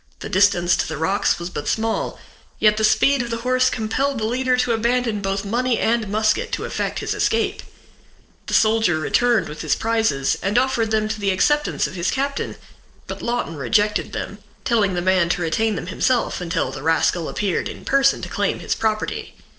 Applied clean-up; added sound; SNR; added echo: neural separator model SepFormer DNS4.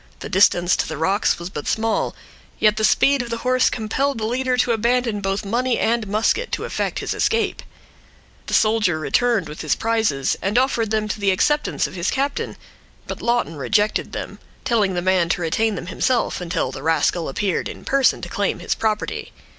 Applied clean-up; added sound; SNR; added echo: none; none; none; none.